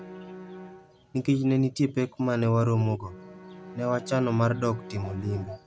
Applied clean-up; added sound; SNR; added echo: none; Bowed string instrument; 17 dB; none.